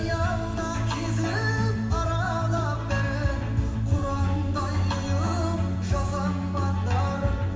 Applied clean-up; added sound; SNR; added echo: none; none; none; reverberation time 1.4 s.